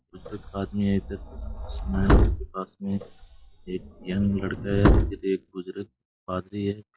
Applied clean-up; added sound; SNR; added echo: classical method log-MMSE.